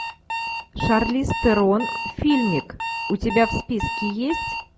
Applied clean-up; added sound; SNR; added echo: none; Alarm; 7 dB; none.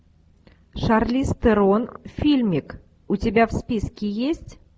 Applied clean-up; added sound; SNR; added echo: none; none; none; none.